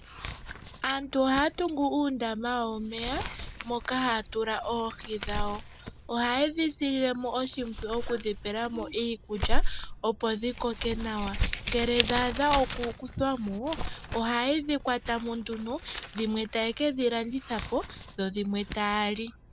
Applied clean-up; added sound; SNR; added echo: none; Crumpling, crinkling; 4 dB; none.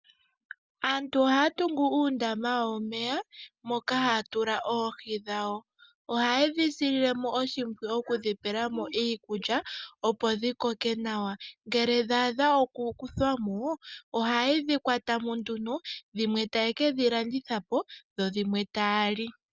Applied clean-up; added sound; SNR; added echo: none; none; none; none.